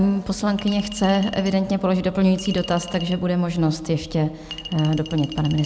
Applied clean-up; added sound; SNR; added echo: none; Chink, clink; 18 dB; none.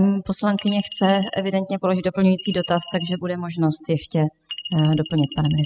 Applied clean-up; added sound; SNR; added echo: classical method spectral subtraction.